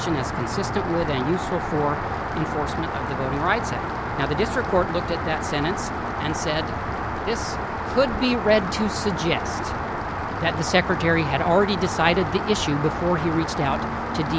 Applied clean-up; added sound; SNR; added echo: none; Rain; 2 dB; none.